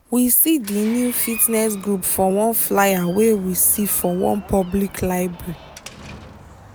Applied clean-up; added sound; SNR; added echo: none; Door; 20 dB; none.